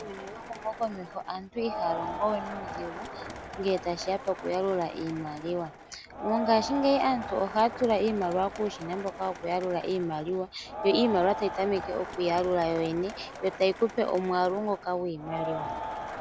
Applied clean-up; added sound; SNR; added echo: none; Crowd; 9 dB; none.